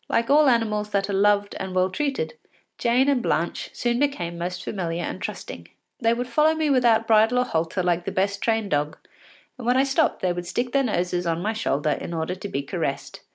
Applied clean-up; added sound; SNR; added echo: none; none; none; none.